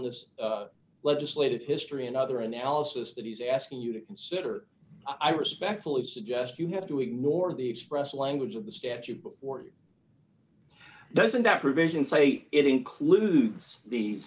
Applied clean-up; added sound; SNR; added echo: none; none; none; none.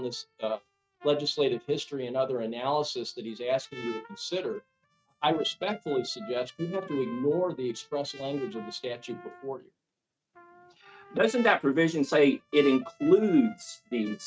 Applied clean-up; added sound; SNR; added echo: neural mask model RNNoise.